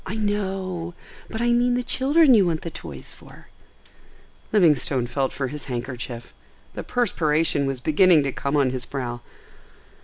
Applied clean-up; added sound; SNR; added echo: none; none; none; none.